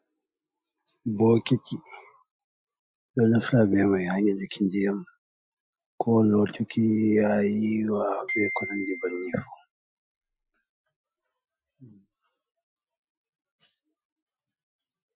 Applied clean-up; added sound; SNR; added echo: classical method Wiener filter.